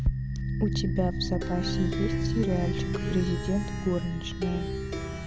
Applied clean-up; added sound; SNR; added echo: none; Plucked string instrument; -1 dB; none.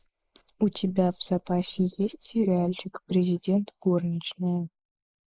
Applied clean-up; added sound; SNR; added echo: neural mask model Resemble Enhance denoiser.